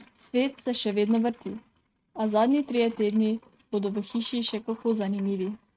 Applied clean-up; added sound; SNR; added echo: neural mask model RNNoise.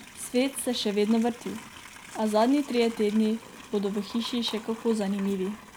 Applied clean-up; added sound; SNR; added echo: none; Livestock, farm animals, working animals; 17 dB; none.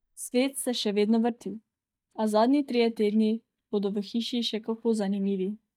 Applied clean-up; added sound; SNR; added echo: neural mask model DeepFilterNet 3.